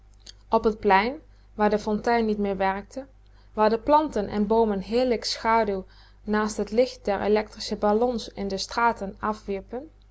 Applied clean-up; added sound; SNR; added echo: none; none; none; none.